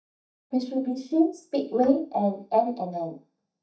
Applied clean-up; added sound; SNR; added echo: neural mask model DeepFilterNet 3.